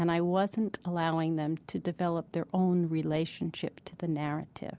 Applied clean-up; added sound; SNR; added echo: none; none; none; none.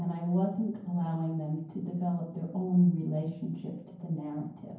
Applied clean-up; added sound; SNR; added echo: none; none; none; reverberation time 0.9 s.